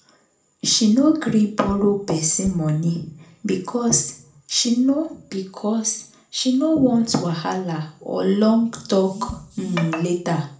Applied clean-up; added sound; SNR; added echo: none; Bass drum; 19 dB; reverberation time 0.4 s.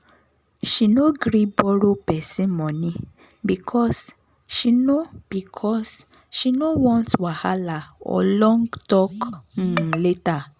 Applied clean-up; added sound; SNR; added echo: none; none; none; none.